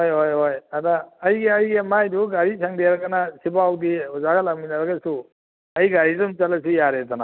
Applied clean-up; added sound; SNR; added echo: none; none; none; none.